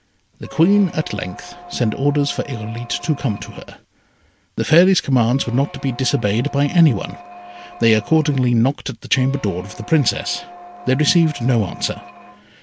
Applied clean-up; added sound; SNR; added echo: none; Squeak; 18 dB; none.